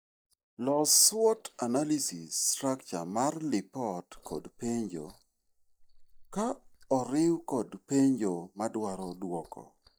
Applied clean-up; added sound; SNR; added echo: neural mask model DeepFilterNet 3.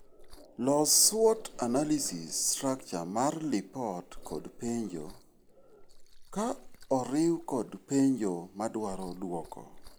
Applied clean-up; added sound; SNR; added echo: none; Liquid; 18 dB; none.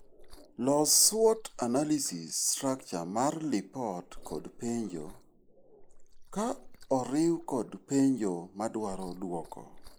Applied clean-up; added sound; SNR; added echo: neural mask model Resemble Enhance denoiser.